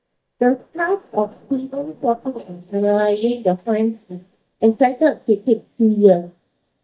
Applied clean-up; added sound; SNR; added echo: neural mask model DeepFilterNet 3.